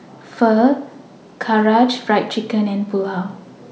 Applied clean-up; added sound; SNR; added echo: none; none; none; none.